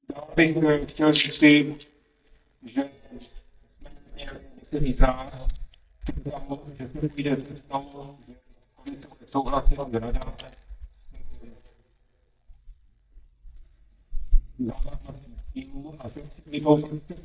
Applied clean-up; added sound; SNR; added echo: neural mask model DeepFilterNet 3.